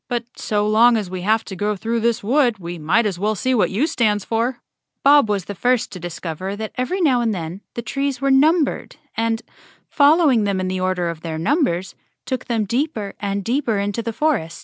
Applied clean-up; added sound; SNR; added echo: none; none; none; none.